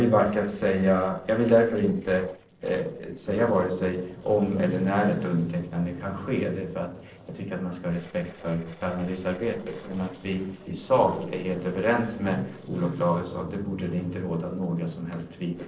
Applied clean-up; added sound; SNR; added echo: neural separator model SepFormer DNS4.